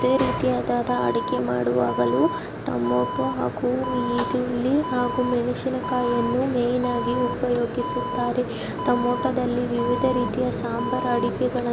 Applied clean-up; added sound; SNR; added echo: none; Alarm; 10 dB; none.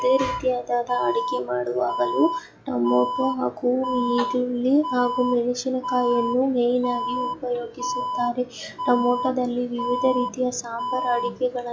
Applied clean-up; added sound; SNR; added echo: classical method log-MMSE.